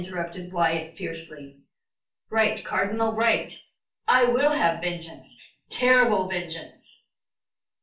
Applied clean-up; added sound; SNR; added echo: none; none; none; reverberation time 0.3 s.